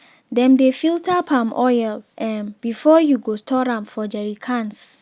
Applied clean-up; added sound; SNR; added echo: none; none; none; none.